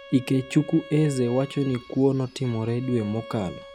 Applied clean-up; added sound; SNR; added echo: none; Bowed string instrument; 19 dB; none.